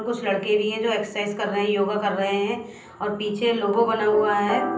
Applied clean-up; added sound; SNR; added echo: none; none; none; reverberation time 0.6 s.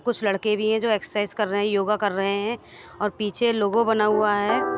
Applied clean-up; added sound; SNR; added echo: none; none; none; none.